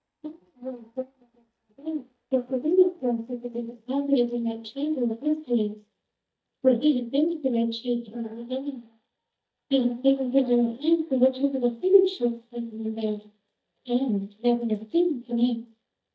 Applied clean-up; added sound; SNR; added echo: neural mask model DeepFilterNet 3.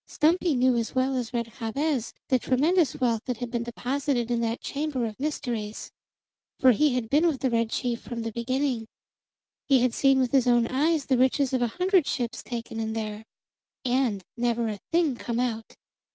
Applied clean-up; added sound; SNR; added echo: none; none; none; none.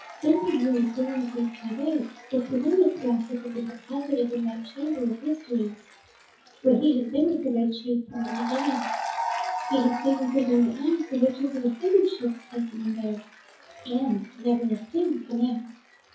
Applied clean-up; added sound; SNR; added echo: classical method WPE with log-MMSE.